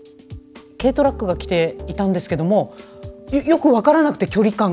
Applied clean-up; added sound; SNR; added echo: none; none; none; none.